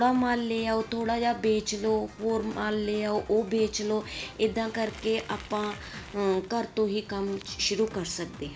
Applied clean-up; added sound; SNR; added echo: none; Drum kit + Bicycle; 18 dB; none.